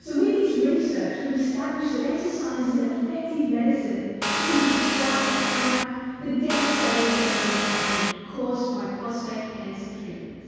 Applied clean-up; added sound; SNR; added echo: none; Vehicle; -1 dB; reverberation time 2.0 s.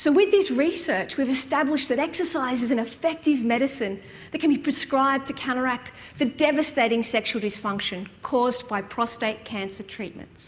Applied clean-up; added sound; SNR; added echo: none; none; none; none.